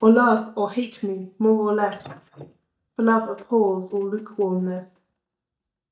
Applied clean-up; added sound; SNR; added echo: neural mask model DeepFilterNet 3.